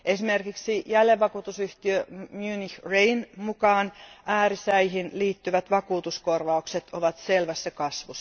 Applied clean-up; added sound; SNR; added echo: none; none; none; none.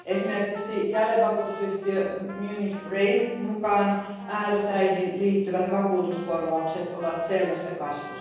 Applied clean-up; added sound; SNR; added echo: none; Trumpet; 18 dB; reverberation time 1.3 s.